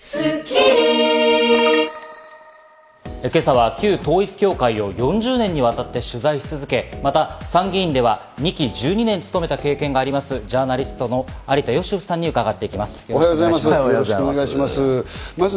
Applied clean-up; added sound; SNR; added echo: none; none; none; none.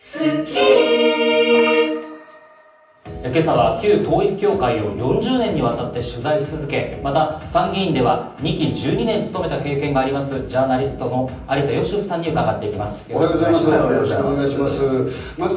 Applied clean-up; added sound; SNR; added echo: none; none; none; reverberation time 0.6 s.